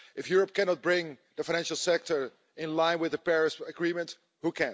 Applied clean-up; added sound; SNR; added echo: none; none; none; none.